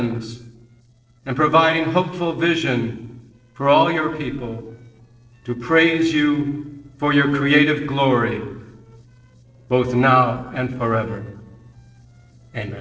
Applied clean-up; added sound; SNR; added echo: neural separator model SepFormer DNS4.